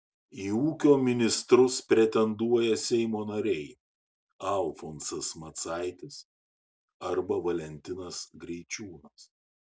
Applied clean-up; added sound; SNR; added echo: none; none; none; none.